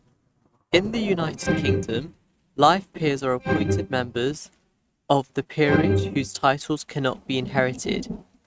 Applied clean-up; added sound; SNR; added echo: neural mask model RNNoise.